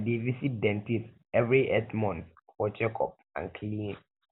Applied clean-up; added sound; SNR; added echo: none; none; none; none.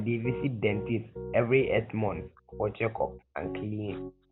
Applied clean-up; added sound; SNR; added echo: none; Piano; 11 dB; none.